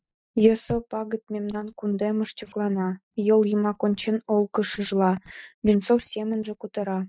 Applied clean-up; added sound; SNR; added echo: neural mask model DeepFilterNet 3.